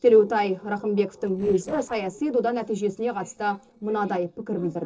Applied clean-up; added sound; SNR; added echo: neural separator model SepFormer DNS4.